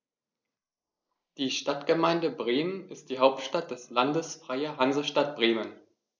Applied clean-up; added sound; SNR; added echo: neural mask model Resemble Enhance denoiser.